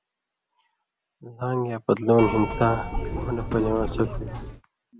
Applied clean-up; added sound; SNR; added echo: none; Keyboard (musical); 4 dB; none.